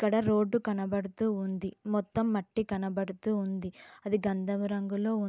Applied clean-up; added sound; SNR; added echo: none; none; none; none.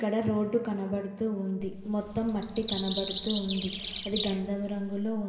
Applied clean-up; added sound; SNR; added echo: none; Bird vocalization, bird call, bird song; 7 dB; reverberation time 1.9 s.